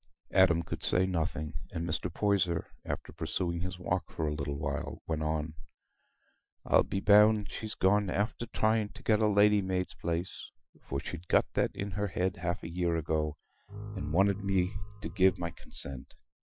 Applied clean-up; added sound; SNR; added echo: classical method Wiener filter.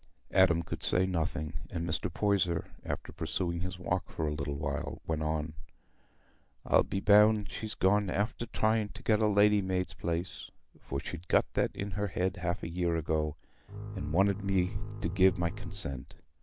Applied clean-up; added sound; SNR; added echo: none; Bowed string instrument; 11 dB; none.